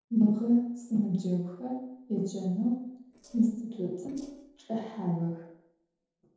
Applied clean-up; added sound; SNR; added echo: neural separator model SepFormer DNS4.